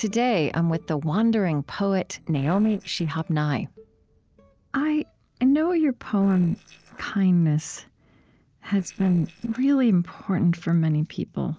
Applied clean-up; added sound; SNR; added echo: neural separator model SepFormer DNS4.